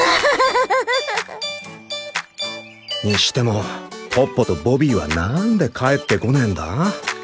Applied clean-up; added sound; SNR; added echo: none; none; none; none.